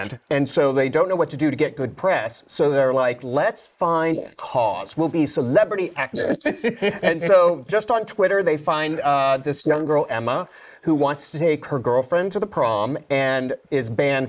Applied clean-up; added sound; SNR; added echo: neural mask model Resemble Enhance denoiser.